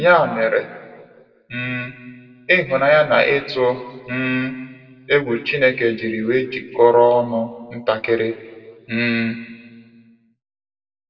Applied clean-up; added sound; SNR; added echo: none; none; none; reverberation time 1.4 s.